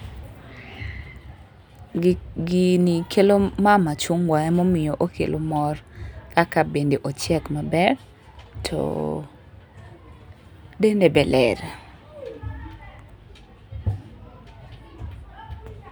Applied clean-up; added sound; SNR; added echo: none; none; none; none.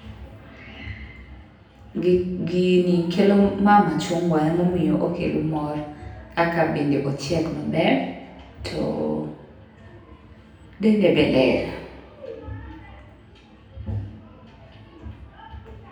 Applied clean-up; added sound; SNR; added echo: none; none; none; reverberation time 0.9 s.